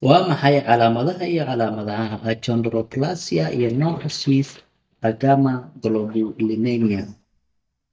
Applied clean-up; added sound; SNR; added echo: neural mask model DeepFilterNet 3.